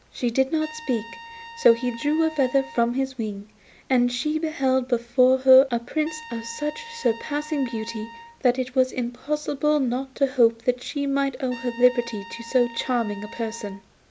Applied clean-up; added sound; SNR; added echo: none; Trumpet; 20 dB; none.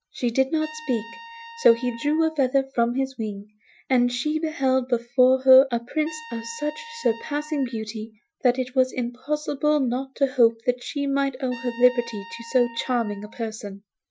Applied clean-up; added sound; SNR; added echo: classical method Wiener filter.